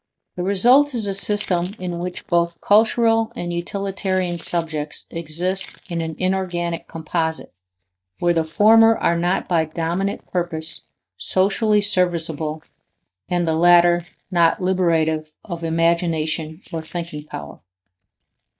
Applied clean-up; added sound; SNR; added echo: neural mask model DeepFilterNet 3.